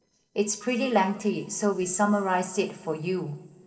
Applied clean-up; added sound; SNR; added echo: neural separator model SepFormer DNS4.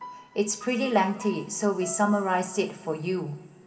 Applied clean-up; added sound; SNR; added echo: none; Piano; 19 dB; reverberation time 2.3 s.